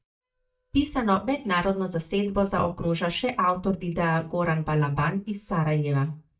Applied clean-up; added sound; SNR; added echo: neural mask model DeepFilterNet 3.